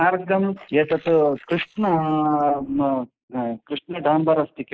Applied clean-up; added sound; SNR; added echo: neural mask model Resemble Enhance denoiser.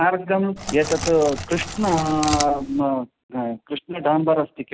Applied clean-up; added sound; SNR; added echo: none; Crackle; 8 dB; none.